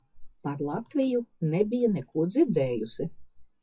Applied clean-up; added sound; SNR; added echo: classical method WPE with log-MMSE.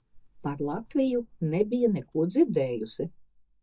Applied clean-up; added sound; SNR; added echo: neural mask model DeepFilterNet 3.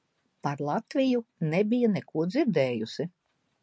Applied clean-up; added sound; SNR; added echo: none; none; none; none.